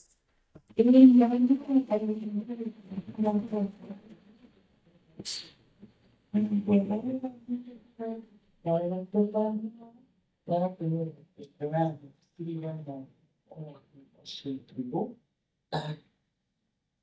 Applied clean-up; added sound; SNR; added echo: neural mask model DeepFilterNet 3.